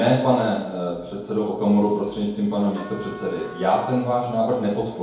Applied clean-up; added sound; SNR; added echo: none; Trumpet; 19 dB; reverberation time 1.8 s.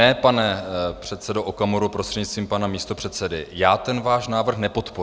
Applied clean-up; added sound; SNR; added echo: none; none; none; none.